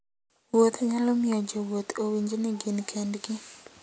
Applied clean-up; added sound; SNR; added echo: none; none; none; none.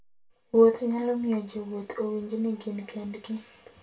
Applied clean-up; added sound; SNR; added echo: none; none; none; reverberation time 0.2 s.